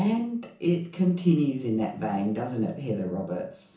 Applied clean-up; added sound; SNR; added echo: none; none; none; reverberation time 0.7 s.